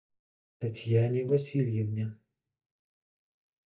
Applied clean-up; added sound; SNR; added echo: neural mask model DeepFilterNet 3.